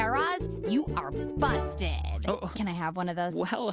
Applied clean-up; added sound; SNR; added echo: none; none; none; none.